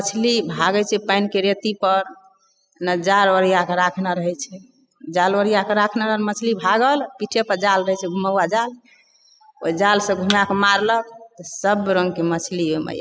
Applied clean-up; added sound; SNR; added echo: classical method spectral subtraction.